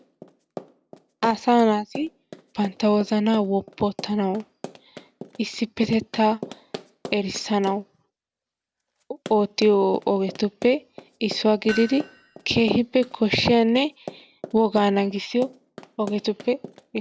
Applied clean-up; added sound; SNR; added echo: none; Hammer + Run; 17 dB; none.